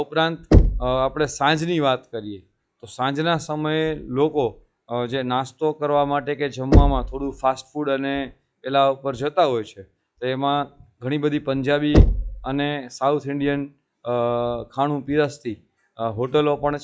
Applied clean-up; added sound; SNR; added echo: classical method log-MMSE.